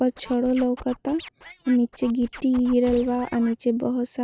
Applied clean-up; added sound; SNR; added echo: neural mask model RNNoise.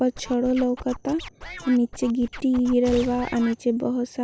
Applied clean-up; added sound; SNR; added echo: none; Gunshot, gunfire + Scratching (performance technique); 15 dB; none.